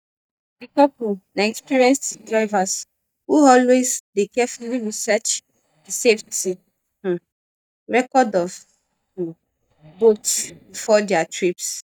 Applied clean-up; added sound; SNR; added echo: neural mask model DeepFilterNet 3.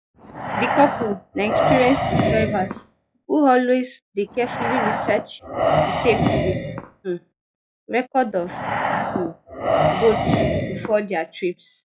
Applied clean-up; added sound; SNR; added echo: classical method log-MMSE.